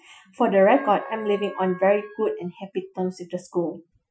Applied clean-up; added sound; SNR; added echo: classical method Wiener filter.